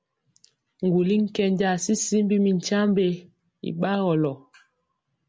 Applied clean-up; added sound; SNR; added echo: none; none; none; none.